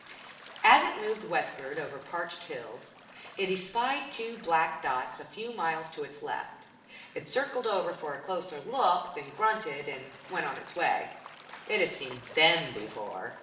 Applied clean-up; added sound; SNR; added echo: none; Gull, seagull / Waves, surf; 19 dB; reverberation time 0.9 s.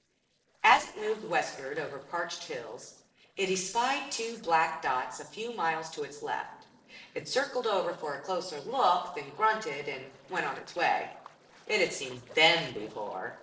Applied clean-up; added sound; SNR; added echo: neural separator model SepFormer DNS4.